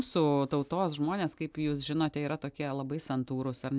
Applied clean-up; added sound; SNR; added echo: none; none; none; none.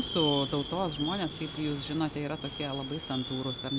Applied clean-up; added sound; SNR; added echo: none; Subway, metro, underground; 5 dB; none.